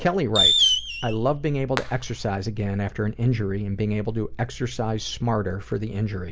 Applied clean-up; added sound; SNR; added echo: none; Fireworks; -1 dB; none.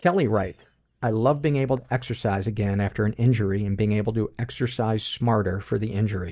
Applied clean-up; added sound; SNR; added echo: neural mask model DeepFilterNet 3.